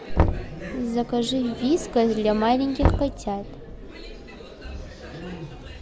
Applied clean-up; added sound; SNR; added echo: none; Knock; 3 dB; none.